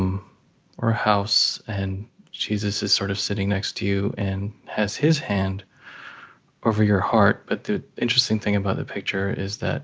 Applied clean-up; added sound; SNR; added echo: none; none; none; none.